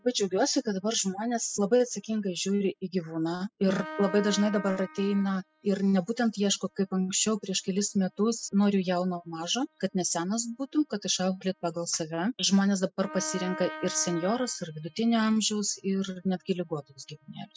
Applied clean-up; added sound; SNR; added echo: classical method spectral subtraction.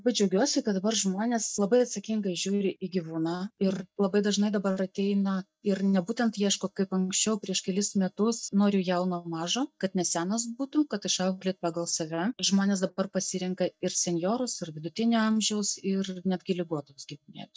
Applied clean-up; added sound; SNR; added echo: neural mask model DeepFilterNet 3.